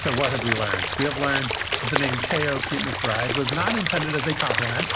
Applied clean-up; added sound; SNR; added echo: none; Stream / Liquid; 0 dB; none.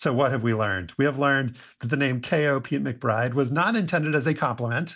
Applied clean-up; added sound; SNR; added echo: none; none; none; none.